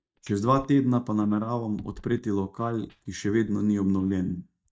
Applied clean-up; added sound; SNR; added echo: neural mask model DeepFilterNet 3.